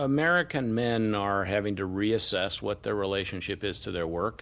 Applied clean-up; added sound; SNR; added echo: none; none; none; none.